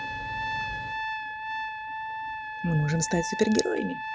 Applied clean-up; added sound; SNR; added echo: none; Trumpet; 3 dB; none.